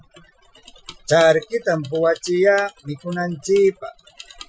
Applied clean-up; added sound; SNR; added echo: classical method Wiener filter.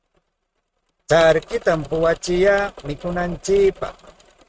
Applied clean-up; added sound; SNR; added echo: neural mask model RNNoise.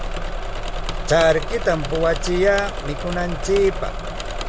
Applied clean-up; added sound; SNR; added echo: none; Engine / Mechanisms; 4 dB; none.